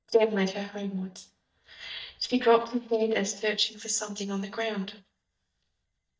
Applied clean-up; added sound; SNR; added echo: neural mask model DeepFilterNet 3.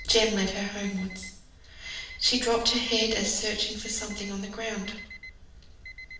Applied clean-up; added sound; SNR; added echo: none; Alarm; 18 dB; reverberation time 0.7 s.